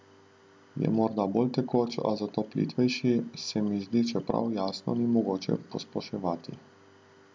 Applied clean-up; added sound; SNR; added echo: none; none; none; none.